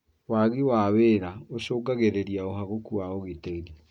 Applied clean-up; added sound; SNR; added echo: none; none; none; none.